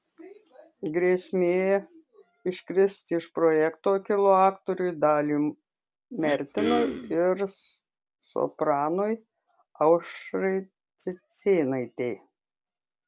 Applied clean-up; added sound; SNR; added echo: none; Cough; 5 dB; none.